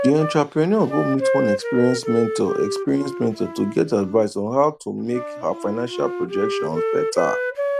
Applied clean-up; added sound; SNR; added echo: none; Wind instrument, woodwind instrument; 5 dB; none.